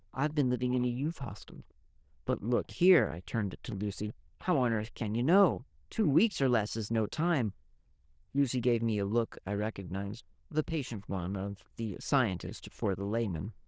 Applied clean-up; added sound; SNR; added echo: neural diffusion model UNIVERSE++.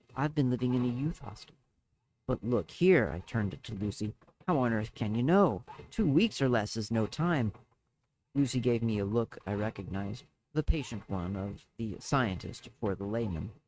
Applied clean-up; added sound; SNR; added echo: neural mask model RNNoise.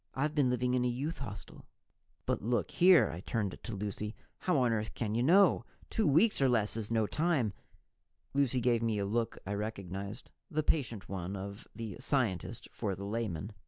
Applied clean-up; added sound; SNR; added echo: none; none; none; none.